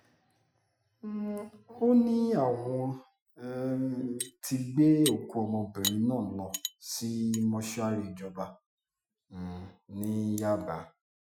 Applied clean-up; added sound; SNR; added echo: classical method Wiener filter.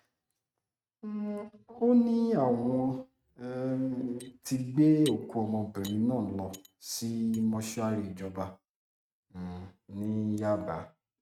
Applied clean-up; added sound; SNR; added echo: neural mask model RNNoise.